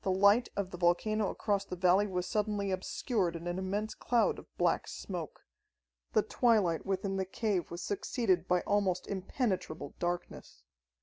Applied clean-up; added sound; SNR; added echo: none; none; none; none.